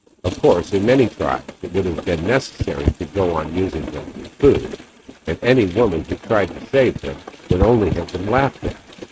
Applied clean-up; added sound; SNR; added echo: neural mask model RNNoise.